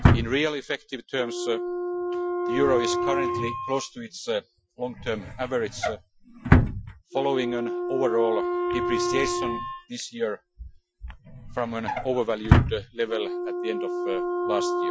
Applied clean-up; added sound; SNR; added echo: classical method Wiener filter.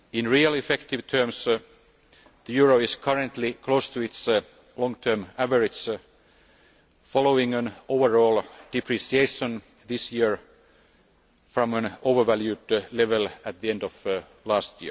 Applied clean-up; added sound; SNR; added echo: none; none; none; none.